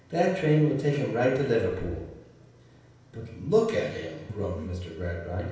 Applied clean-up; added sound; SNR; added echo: none; Breathing; 14 dB; reverberation time 0.9 s.